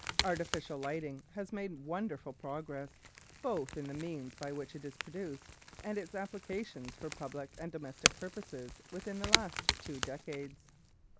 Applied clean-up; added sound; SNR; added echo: none; Crack / Crackle; 0 dB; none.